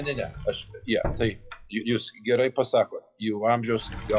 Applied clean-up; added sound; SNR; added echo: classical method WPE with log-MMSE.